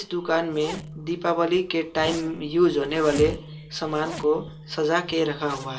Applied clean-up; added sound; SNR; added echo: none; Zipper (clothing); 15 dB; reverberation time 0.2 s.